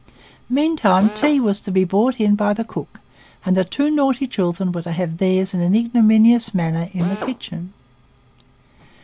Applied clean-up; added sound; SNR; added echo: none; Drill; 12 dB; none.